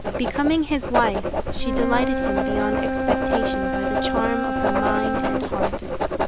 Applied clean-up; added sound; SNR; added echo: none; Wind instrument, woodwind instrument + Writing; -4 dB; none.